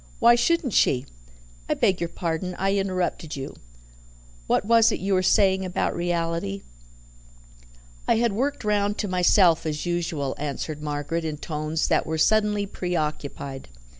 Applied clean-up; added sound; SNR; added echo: none; none; none; none.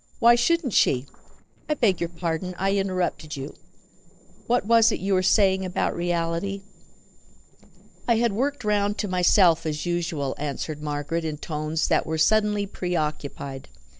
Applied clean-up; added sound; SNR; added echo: neural separator model SepFormer DNS4.